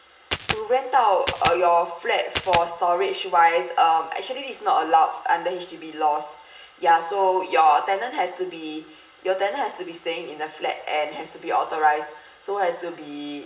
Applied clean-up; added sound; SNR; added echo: none; Coin (dropping); 3 dB; reverberation time 0.7 s.